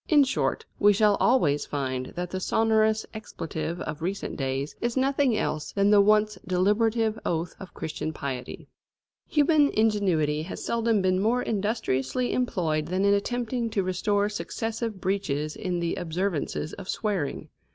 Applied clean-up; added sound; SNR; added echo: none; none; none; none.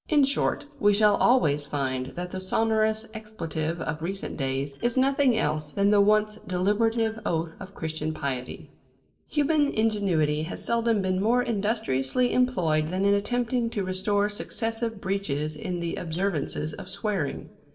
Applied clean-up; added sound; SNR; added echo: neural separator model SepFormer DNS4.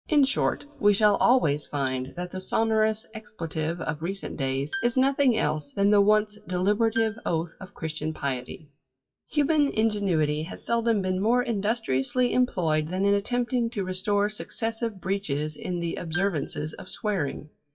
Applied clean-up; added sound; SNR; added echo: classical method WPE with log-MMSE.